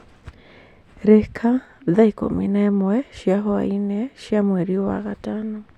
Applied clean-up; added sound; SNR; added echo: none; none; none; none.